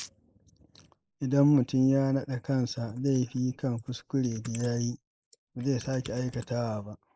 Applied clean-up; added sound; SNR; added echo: neural mask model Resemble Enhance denoiser.